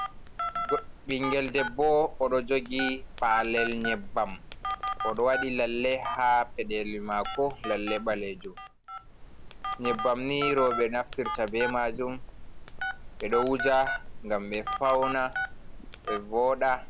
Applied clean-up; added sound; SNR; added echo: none; Telephone; 6 dB; none.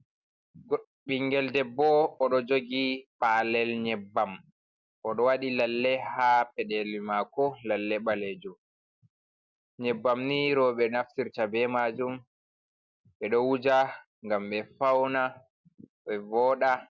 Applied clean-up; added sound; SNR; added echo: none; none; none; none.